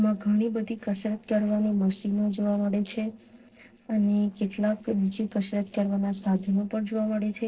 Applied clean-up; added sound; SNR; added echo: neural separator model SepFormer DNS4.